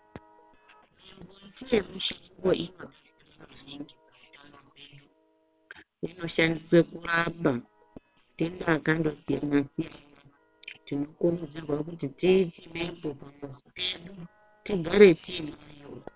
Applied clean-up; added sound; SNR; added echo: neural separator model SepFormer WHAM!.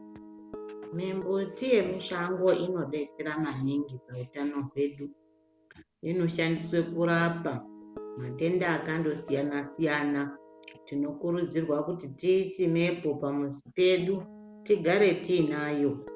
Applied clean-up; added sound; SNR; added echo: none; Guitar; 18 dB; none.